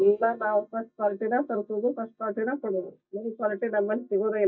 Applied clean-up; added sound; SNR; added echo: neural mask model DeepFilterNet 3.